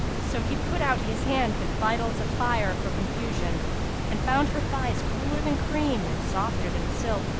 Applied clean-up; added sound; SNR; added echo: none; Water; -3 dB; none.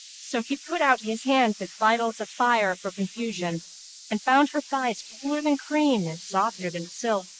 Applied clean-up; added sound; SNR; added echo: neural mask model Resemble Enhance denoiser.